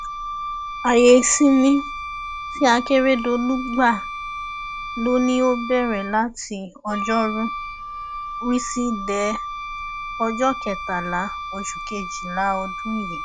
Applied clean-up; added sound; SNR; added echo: none; Wind instrument, woodwind instrument; 9 dB; none.